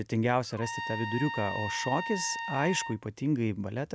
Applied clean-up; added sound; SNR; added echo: none; Trumpet; 6 dB; none.